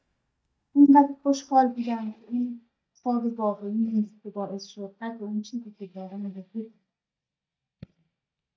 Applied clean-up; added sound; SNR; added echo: neural mask model DeepFilterNet 3.